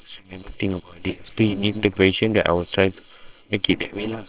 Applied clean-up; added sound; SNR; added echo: neural separator model SepFormer WHAMR!.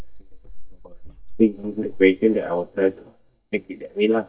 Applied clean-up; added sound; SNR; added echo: neural mask model DeepFilterNet 3.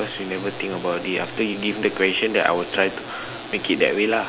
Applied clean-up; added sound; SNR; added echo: none; none; none; none.